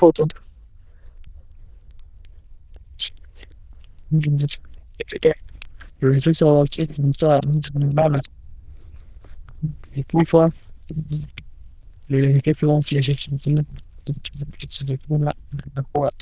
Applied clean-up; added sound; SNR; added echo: neural diffusion model UNIVERSE++.